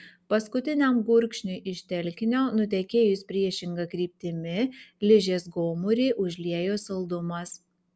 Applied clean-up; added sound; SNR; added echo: none; none; none; none.